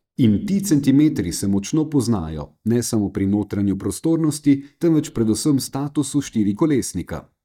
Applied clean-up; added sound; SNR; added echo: neural mask model DeepFilterNet 3.